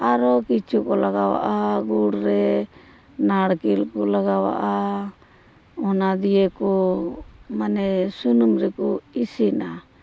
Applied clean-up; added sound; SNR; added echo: none; none; none; none.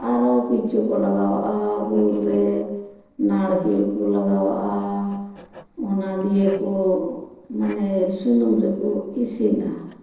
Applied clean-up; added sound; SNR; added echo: neural separator model SepFormer DNS4.